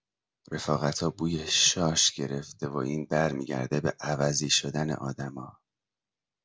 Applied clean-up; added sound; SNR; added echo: none; none; none; none.